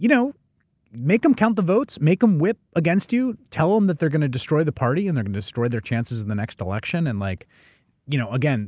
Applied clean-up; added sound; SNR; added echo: none; none; none; none.